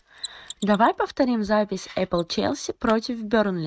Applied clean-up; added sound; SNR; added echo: neural mask model RNNoise.